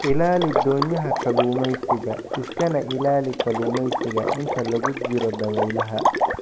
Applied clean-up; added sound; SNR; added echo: none; Water / Liquid; 2 dB; none.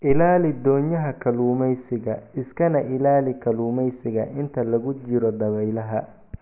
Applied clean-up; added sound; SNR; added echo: none; none; none; none.